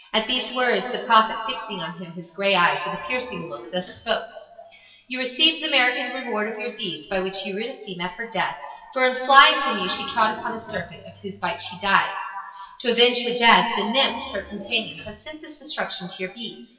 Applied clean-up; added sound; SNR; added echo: classical method WPE with log-MMSE.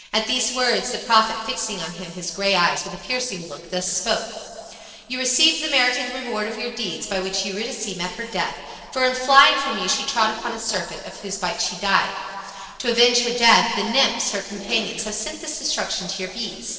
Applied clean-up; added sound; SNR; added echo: neural separator model SepFormer DNS4.